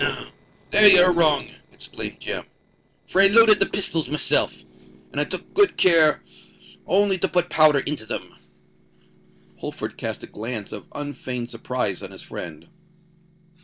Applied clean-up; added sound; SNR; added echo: neural separator model SepFormer DNS4.